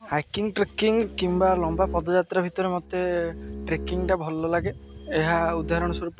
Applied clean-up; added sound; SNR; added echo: none; Bowed string instrument; 10 dB; none.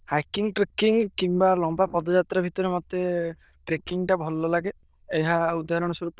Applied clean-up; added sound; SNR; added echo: neural diffusion model UNIVERSE++.